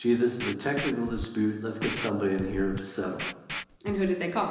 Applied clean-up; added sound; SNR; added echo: none; Scratching (performance technique); 10 dB; reverberation time 1.0 s.